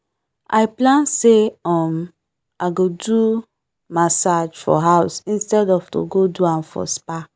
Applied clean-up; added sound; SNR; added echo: none; none; none; none.